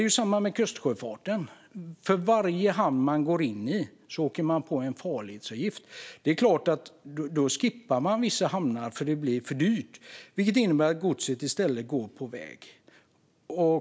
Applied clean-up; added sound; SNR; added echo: none; none; none; none.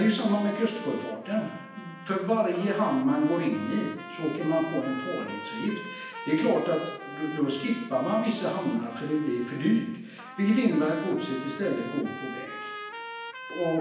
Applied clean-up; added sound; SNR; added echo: none; Trumpet; 13 dB; reverberation time 0.9 s.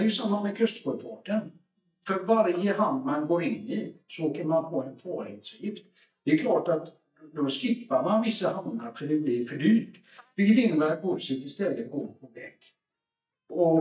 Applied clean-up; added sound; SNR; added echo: neural mask model DeepFilterNet 3.